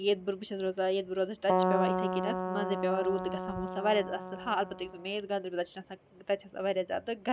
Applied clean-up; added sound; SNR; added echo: none; Keyboard (musical); 0 dB; none.